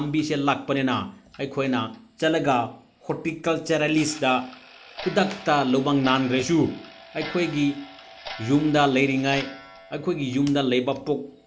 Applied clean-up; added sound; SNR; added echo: none; Clock; 19 dB; none.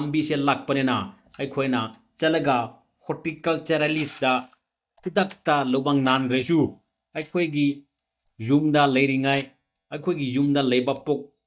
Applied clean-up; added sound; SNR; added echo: neural mask model DeepFilterNet 3.